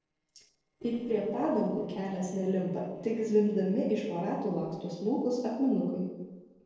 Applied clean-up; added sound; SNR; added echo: neural separator model SepFormer DNS4.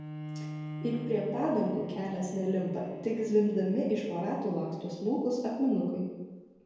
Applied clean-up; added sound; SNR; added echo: none; Bowed string instrument; 13 dB; reverberation time 1.2 s.